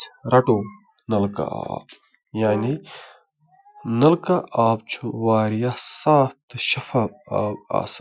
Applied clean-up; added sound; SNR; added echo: classical method Wiener filter.